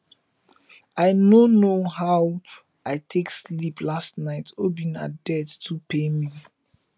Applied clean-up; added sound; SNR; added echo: none; none; none; none.